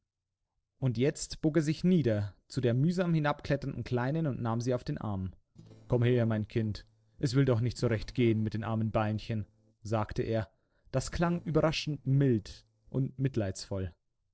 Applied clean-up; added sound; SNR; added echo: neural separator model SepFormer DNS4.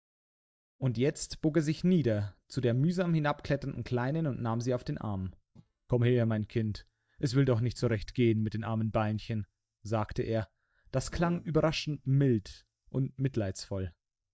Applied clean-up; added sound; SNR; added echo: neural mask model DeepFilterNet 3.